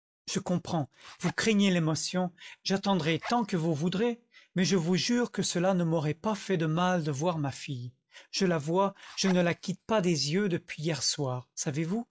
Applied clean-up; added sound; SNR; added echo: classical method log-MMSE.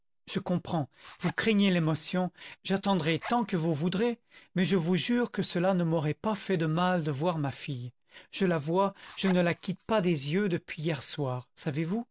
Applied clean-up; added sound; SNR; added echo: none; Zipper (clothing); 18 dB; none.